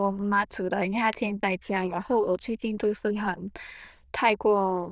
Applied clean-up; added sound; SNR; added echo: neural diffusion model UNIVERSE++.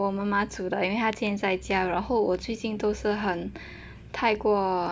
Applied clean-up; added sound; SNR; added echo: none; none; none; none.